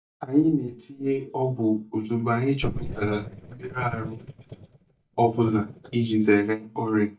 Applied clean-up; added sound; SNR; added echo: neural mask model DeepFilterNet 3.